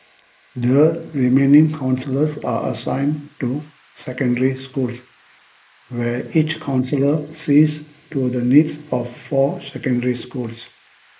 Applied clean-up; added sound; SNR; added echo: neural mask model Resemble Enhance denoiser.